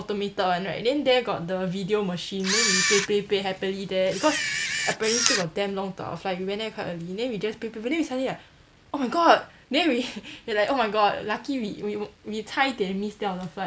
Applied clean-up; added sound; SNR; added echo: none; Camera; 1 dB; none.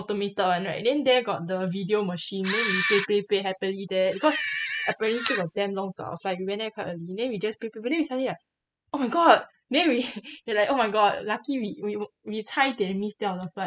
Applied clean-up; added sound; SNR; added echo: classical method spectral subtraction.